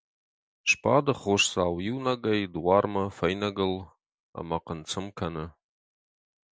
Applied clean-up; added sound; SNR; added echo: none; none; none; none.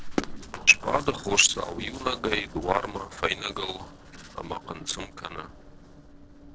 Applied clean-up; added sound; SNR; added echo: neural separator model SepFormer DNS4.